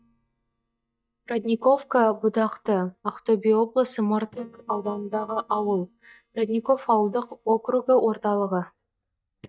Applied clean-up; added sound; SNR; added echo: neural mask model DeepFilterNet 3.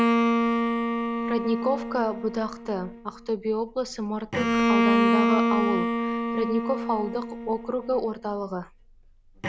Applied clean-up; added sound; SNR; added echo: none; Bowed string instrument; -3 dB; none.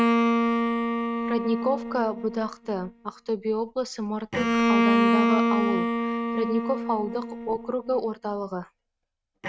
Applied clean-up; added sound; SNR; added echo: neural mask model RNNoise.